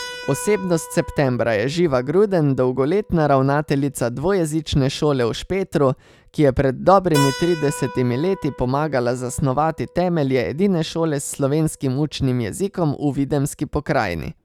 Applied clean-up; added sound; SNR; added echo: none; Keyboard (musical); 18 dB; none.